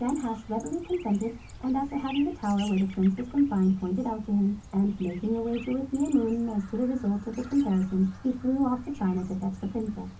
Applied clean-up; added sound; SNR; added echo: none; Chirp, tweet; 18 dB; reverberation time 0.3 s.